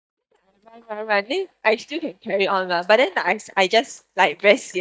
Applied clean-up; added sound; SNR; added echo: neural mask model DeepFilterNet 3.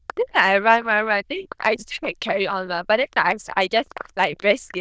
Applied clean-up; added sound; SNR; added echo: neural diffusion model UNIVERSE++.